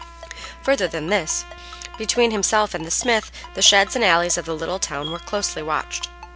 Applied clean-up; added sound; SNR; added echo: none; Trumpet + Ringtone; 19 dB; none.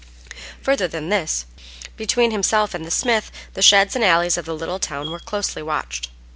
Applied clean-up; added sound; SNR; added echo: none; none; none; none.